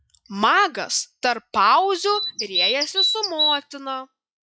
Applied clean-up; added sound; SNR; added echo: classical method log-MMSE.